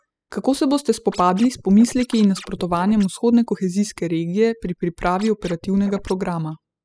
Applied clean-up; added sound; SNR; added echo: classical method spectral subtraction.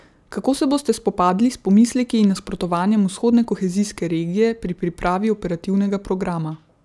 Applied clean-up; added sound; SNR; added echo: none; none; none; none.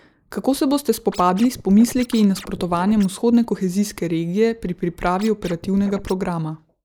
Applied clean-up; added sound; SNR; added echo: neural mask model Resemble Enhance denoiser.